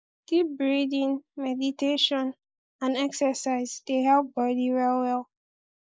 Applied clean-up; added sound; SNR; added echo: neural mask model Resemble Enhance denoiser.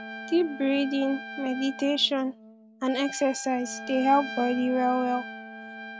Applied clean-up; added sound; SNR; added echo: none; Trumpet + Wind instrument, woodwind instrument; 12 dB; none.